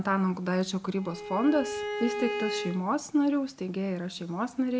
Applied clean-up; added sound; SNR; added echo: none; Bowed string instrument; 7 dB; none.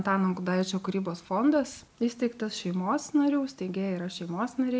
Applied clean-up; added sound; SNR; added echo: none; none; none; none.